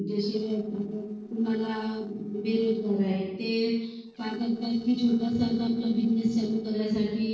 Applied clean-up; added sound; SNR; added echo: neural separator model SepFormer DNS4.